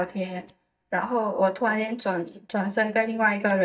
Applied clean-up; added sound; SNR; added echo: neural mask model DeepFilterNet 3.